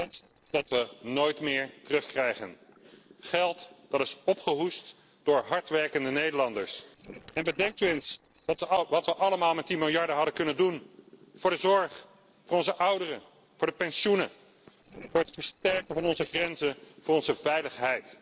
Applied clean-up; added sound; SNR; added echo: neural separator model SepFormer DNS4.